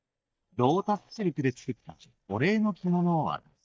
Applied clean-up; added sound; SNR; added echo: neural mask model DeepFilterNet 3.